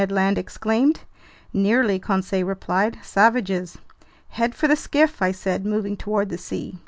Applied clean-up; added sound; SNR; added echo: none; none; none; none.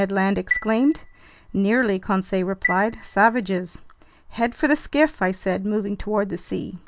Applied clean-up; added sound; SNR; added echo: none; Chime; 10 dB; none.